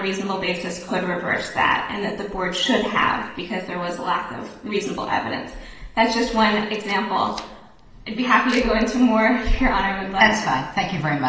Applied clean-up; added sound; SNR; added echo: neural separator model SepFormer DNS4.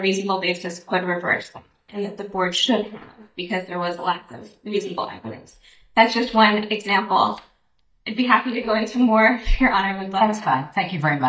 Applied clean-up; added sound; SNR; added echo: neural mask model DeepFilterNet 3.